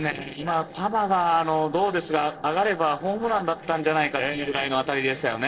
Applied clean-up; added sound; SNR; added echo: neural separator model SepFormer DNS4.